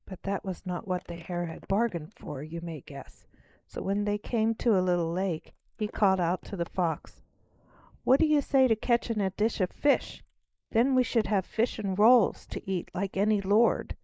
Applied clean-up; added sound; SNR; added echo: neural mask model Resemble Enhance denoiser.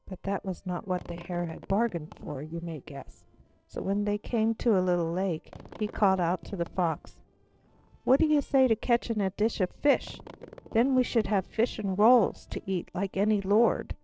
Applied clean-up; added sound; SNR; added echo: neural separator model SepFormer DNS4.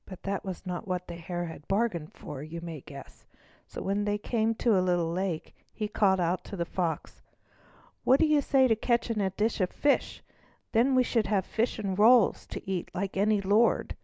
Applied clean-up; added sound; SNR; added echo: none; none; none; none.